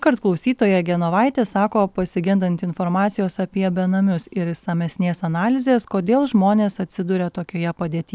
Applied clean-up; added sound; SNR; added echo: none; none; none; none.